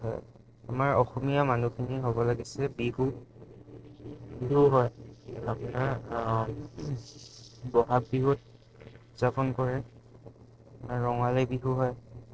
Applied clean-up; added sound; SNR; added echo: neural separator model SepFormer DNS4.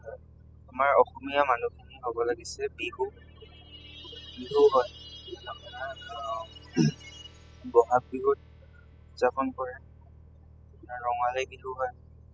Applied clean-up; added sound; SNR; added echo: classical method spectral subtraction.